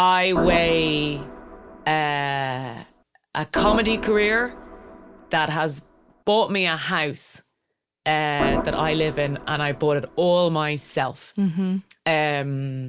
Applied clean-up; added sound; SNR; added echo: none; Organ; 7 dB; none.